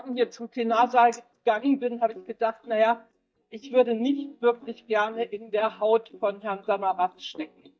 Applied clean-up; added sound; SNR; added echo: neural mask model DeepFilterNet 3.